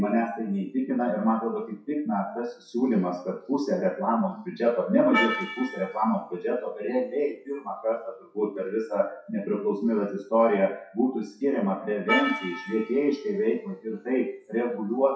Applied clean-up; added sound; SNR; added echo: classical method WPE with log-MMSE.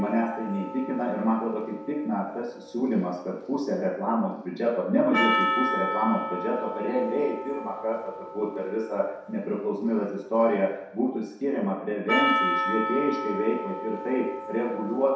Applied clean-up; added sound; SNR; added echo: none; Percussion; 5 dB; reverberation time 0.7 s.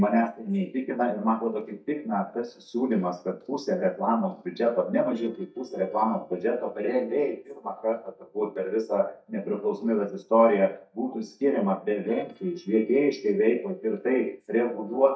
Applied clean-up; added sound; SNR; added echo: neural mask model DeepFilterNet 3.